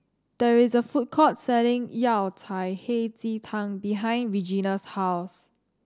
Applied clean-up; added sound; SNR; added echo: none; none; none; none.